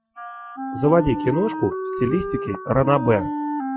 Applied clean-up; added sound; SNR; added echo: classical method Wiener filter.